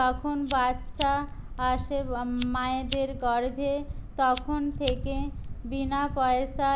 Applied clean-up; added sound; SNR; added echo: none; Fire; 10 dB; none.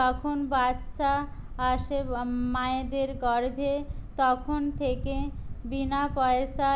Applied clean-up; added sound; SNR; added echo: none; none; none; none.